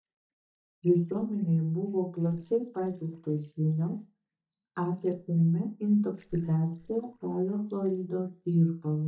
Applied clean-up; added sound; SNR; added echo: neural mask model DeepFilterNet 3.